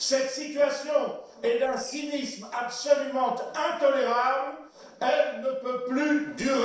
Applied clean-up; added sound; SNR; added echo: neural separator model SepFormer DNS4.